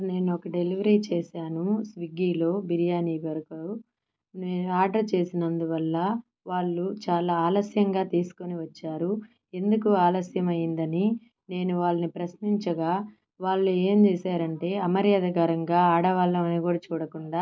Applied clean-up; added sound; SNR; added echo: none; none; none; none.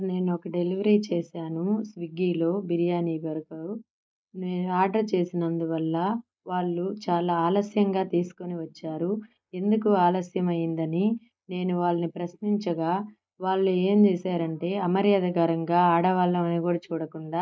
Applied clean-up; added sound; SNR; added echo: neural mask model Resemble Enhance denoiser.